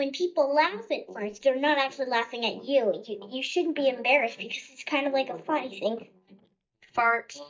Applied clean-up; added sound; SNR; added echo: neural mask model DeepFilterNet 3.